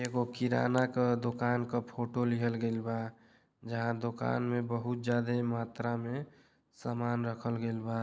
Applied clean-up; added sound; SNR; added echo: none; none; none; none.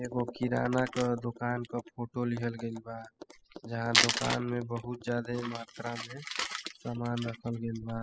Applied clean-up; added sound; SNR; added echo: classical method spectral subtraction.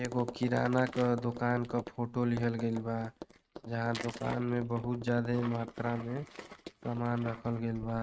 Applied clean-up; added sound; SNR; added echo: neural mask model RNNoise.